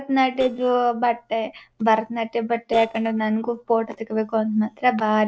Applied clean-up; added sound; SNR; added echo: neural separator model SepFormer DNS4.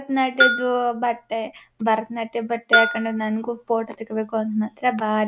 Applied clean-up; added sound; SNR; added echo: none; Bell; 2 dB; none.